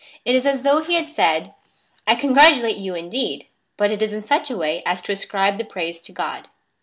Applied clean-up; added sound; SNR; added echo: none; none; none; none.